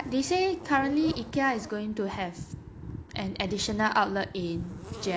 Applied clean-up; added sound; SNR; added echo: none; Zipper (clothing); 19 dB; none.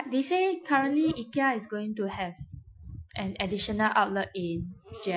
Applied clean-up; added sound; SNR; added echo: classical method Wiener filter.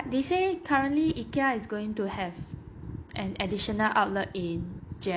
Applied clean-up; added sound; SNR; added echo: none; none; none; none.